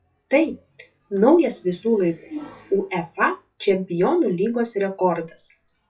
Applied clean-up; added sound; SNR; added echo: classical method WPE with log-MMSE.